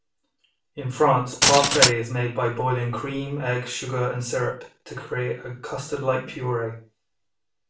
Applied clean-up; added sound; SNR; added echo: none; Glass; -4 dB; reverberation time 0.3 s.